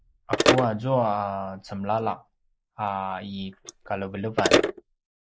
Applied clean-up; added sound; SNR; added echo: neural mask model Resemble Enhance denoiser.